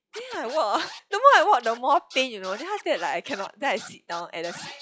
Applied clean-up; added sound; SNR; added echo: classical method log-MMSE.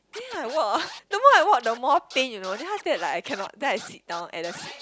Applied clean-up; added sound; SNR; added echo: none; Scratching (performance technique); 19 dB; none.